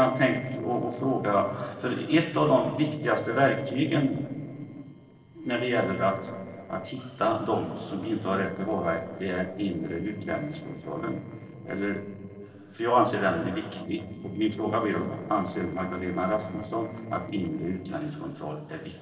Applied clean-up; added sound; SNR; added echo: neural separator model SepFormer DNS4.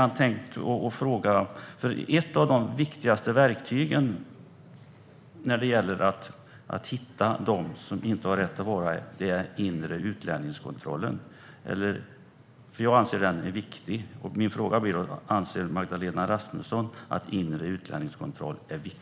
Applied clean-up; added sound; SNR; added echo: none; none; none; none.